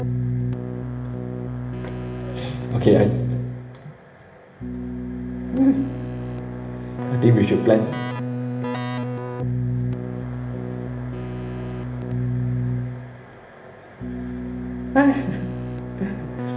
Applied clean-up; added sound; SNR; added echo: none; Keyboard (musical); 1 dB; reverberation time 1.0 s.